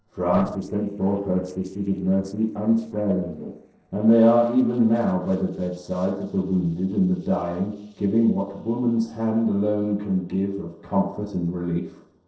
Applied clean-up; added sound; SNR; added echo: neural separator model SepFormer DNS4.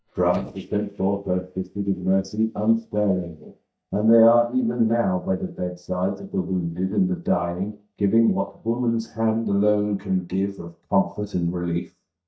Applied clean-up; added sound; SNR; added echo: neural mask model DeepFilterNet 3.